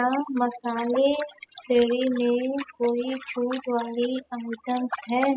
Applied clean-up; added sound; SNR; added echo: classical method spectral subtraction.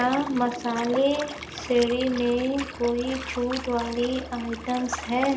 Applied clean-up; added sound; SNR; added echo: none; Liquid; 12 dB; none.